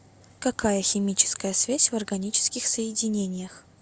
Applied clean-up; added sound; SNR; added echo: none; none; none; none.